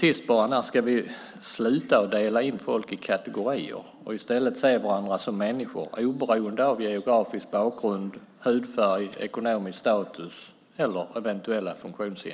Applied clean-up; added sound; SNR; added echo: none; none; none; none.